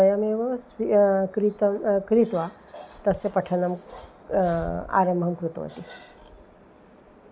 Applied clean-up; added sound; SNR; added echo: none; none; none; none.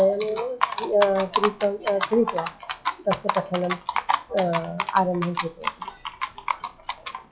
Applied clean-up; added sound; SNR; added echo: classical method log-MMSE.